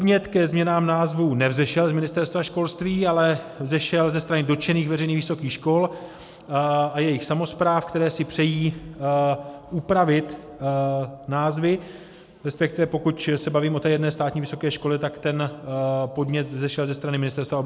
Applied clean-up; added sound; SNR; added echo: none; none; none; none.